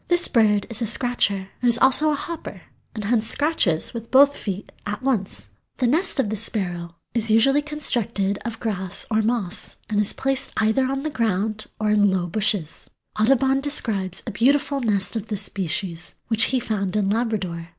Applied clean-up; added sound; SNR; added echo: none; none; none; none.